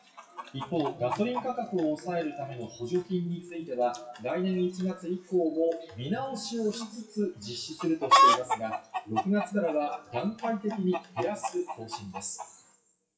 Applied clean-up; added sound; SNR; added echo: classical method WPE with log-MMSE.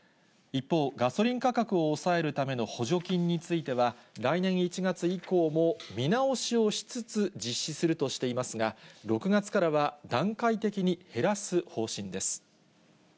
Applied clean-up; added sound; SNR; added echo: none; none; none; none.